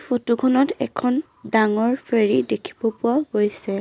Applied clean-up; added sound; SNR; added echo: none; none; none; none.